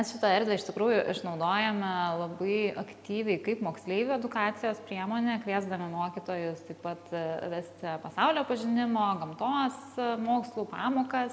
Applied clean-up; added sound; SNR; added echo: none; none; none; none.